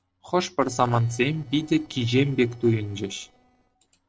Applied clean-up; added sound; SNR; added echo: neural separator model SepFormer DNS4.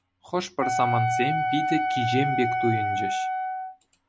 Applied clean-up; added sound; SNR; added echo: none; Wind instrument, woodwind instrument; -2 dB; none.